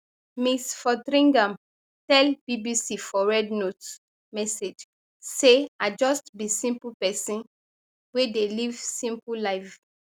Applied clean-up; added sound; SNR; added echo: none; none; none; none.